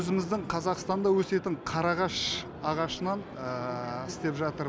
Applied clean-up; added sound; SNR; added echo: none; none; none; none.